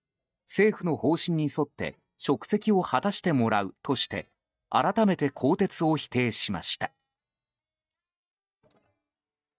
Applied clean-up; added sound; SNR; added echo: neural mask model DeepFilterNet 3.